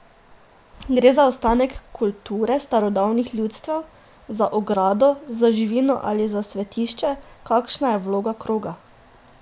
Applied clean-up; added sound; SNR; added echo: none; none; none; none.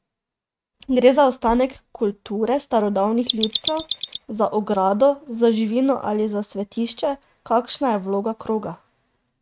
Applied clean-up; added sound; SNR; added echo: neural mask model RNNoise.